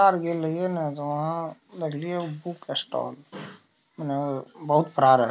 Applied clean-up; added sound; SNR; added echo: none; none; none; none.